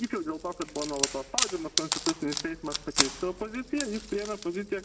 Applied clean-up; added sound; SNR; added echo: none; Wood; 1 dB; reverberation time 1.3 s.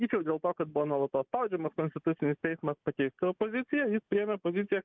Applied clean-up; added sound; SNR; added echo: none; none; none; none.